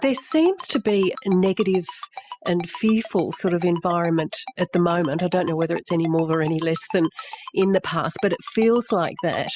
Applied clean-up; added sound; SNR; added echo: classical method spectral subtraction.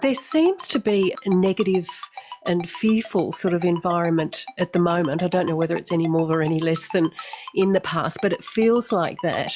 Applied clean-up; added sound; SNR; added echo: classical method log-MMSE.